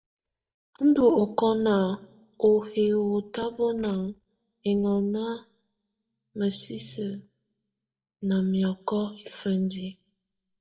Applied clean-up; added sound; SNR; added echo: neural mask model DeepFilterNet 3.